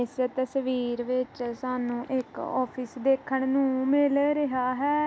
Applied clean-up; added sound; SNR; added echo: none; none; none; none.